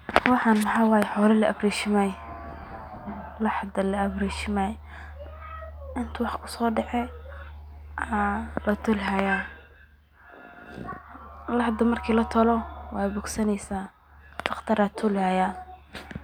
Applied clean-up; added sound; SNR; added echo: none; none; none; none.